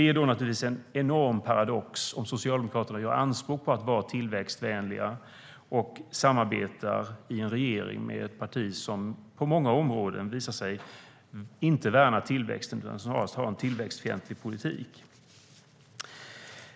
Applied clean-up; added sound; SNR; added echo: none; none; none; none.